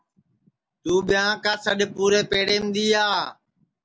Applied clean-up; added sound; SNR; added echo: none; none; none; none.